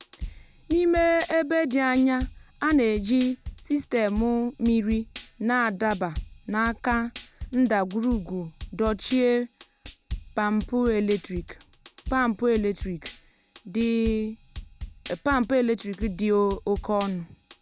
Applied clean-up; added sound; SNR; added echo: none; Drum kit; 14 dB; none.